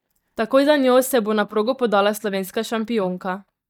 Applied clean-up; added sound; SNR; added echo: neural mask model DeepFilterNet 3.